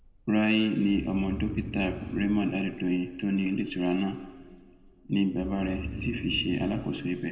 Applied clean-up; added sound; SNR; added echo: none; Breathing; 12 dB; reverberation time 1.8 s.